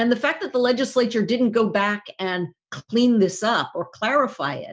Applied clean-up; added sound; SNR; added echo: none; none; none; none.